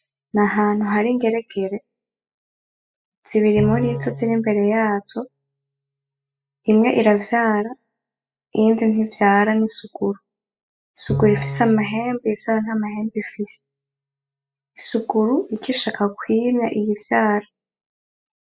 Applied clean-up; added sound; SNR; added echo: classical method spectral subtraction.